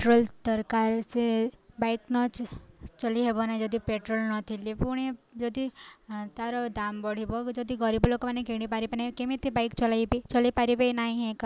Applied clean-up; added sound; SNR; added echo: none; none; none; none.